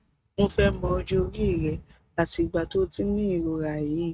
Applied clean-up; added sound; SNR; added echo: neural mask model RNNoise.